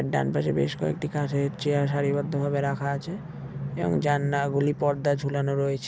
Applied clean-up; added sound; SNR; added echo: none; none; none; none.